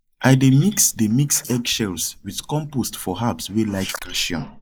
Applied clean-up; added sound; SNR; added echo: neural mask model Resemble Enhance denoiser.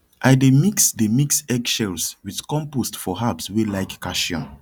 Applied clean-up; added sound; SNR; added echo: none; none; none; none.